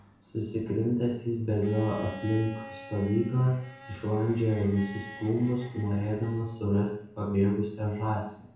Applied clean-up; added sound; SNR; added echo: none; Bowed string instrument; 19 dB; reverberation time 0.7 s.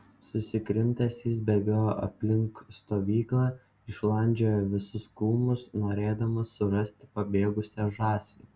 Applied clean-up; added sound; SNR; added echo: none; none; none; none.